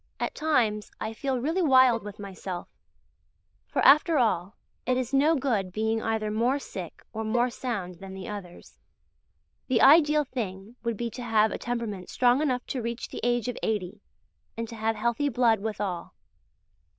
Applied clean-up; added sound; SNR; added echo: neural diffusion model UNIVERSE++.